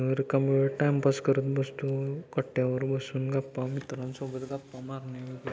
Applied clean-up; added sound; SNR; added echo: none; none; none; none.